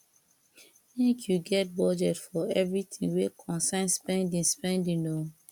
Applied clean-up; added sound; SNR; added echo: none; none; none; none.